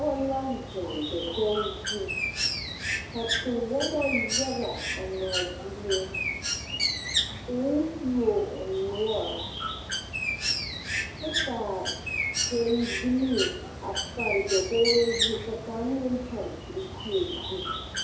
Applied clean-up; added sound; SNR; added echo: none; Bird; 2 dB; reverberation time 2.3 s.